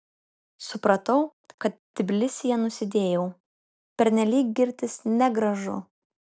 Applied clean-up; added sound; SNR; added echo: none; none; none; none.